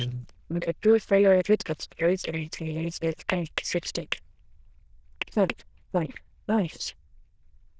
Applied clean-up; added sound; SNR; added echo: neural diffusion model UNIVERSE++.